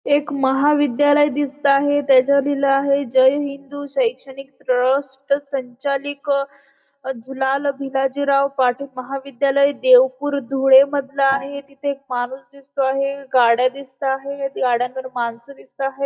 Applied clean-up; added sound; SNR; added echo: neural mask model DeepFilterNet 3.